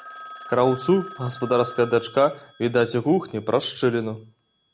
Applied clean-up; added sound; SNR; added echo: none; Telephone; 18 dB; none.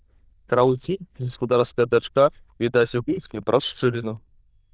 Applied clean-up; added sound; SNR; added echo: neural diffusion model UNIVERSE++.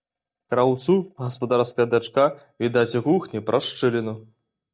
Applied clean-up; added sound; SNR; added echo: neural mask model DeepFilterNet 3.